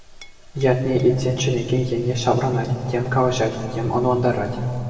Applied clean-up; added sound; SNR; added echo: none; Chink, clink; 18 dB; reverberation time 2.0 s.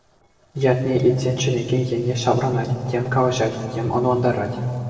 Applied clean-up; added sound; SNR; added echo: neural separator model SepFormer DNS4.